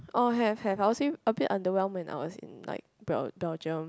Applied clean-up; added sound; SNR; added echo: none; none; none; none.